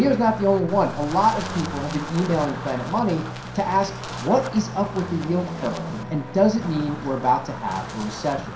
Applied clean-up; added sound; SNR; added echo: none; Wind; 13 dB; reverberation time 0.5 s.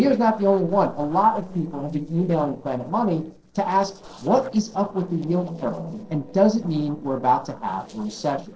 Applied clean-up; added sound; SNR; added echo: neural separator model SepFormer DNS4.